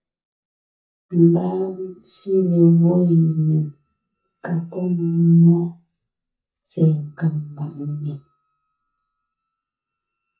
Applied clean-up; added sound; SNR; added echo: neural mask model DeepFilterNet 3.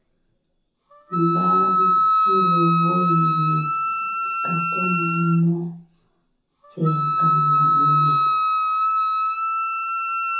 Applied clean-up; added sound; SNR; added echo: none; Wind instrument, woodwind instrument; -5 dB; reverberation time 0.6 s.